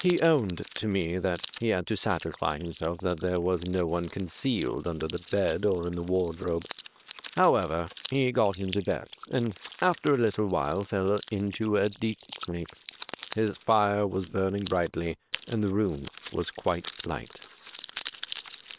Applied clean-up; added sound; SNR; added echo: neural separator model SepFormer WHAM!.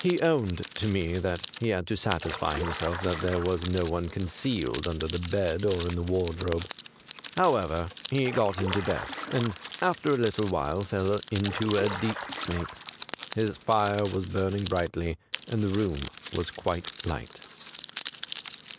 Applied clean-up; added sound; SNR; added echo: none; Crackle + Stream; 11 dB; none.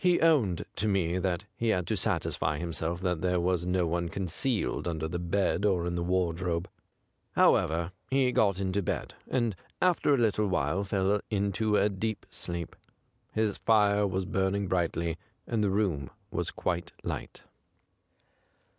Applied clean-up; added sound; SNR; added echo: none; none; none; none.